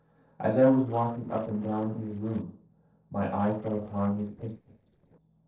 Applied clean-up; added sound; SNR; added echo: neural separator model SepFormer DNS4.